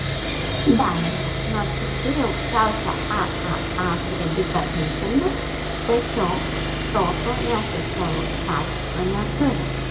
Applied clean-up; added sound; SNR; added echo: none; Sawing; 0 dB; reverberation time 1.1 s.